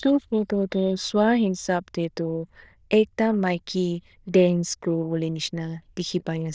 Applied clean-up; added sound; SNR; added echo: neural diffusion model UNIVERSE++.